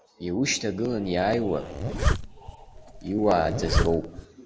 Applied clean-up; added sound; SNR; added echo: none; Zipper (clothing); 2 dB; none.